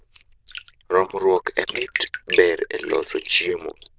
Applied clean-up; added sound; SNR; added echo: neural diffusion model UNIVERSE++.